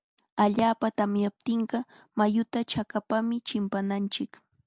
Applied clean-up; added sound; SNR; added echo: none; none; none; none.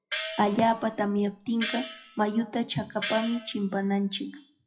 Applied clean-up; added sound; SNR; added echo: classical method WPE with log-MMSE.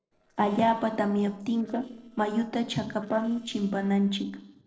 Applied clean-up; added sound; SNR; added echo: neural separator model SepFormer DNS4.